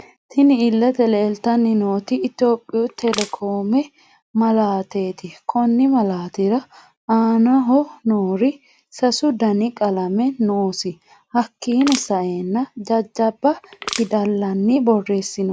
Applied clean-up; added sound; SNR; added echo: none; Crushing; 11 dB; none.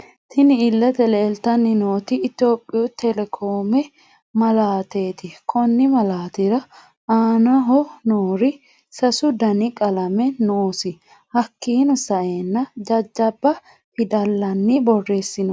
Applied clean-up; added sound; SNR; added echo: none; none; none; none.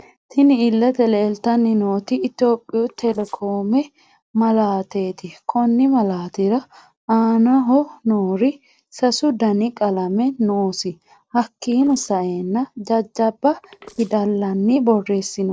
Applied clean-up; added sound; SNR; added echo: neural separator model SepFormer DNS4.